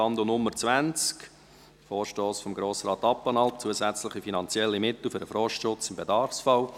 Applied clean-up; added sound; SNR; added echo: none; none; none; none.